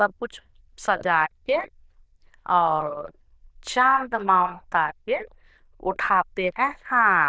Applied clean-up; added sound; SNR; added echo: neural diffusion model UNIVERSE++.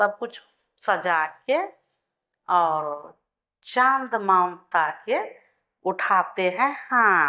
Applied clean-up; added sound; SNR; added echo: neural mask model DeepFilterNet 3.